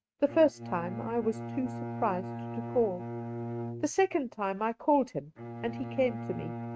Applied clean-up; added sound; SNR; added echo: neural mask model RNNoise.